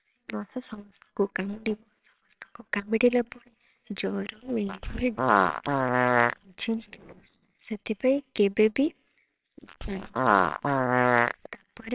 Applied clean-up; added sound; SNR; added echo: neural separator model SepFormer WHAMR!.